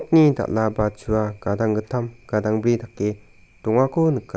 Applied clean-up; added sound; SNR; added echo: none; none; none; none.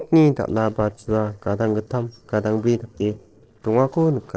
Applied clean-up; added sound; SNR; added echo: neural separator model SepFormer DNS4.